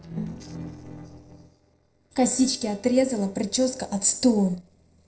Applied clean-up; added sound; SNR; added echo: neural separator model SepFormer DNS4.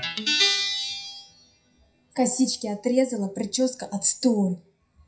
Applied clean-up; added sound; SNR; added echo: classical method WPE with log-MMSE.